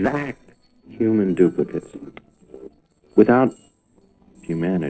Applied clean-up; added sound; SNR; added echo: neural separator model SepFormer DNS4.